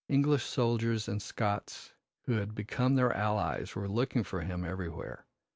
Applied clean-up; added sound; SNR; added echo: none; none; none; none.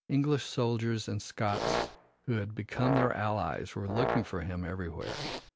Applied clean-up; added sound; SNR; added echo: none; Zipper (clothing) + Brass instrument; 4 dB; none.